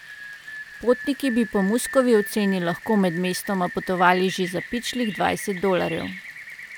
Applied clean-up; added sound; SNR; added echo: none; Rain; 13 dB; none.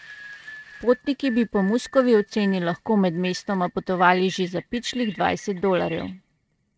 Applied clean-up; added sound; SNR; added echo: neural mask model RNNoise.